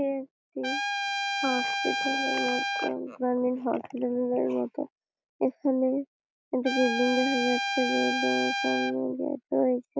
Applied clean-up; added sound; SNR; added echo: none; Trumpet; 1 dB; none.